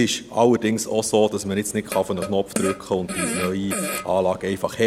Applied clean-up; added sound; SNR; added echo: none; Fart; 8 dB; none.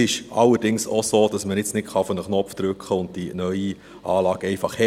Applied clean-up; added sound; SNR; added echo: none; none; none; none.